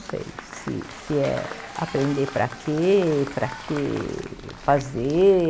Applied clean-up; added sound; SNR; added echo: none; Applause / Crowd / Cheering; 15 dB; none.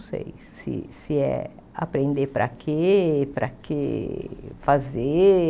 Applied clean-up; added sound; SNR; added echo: none; none; none; none.